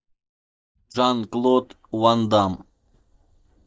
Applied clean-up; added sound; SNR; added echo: neural mask model DeepFilterNet 3.